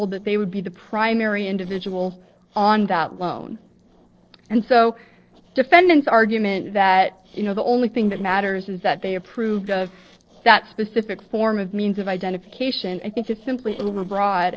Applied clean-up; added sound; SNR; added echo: neural separator model SepFormer DNS4.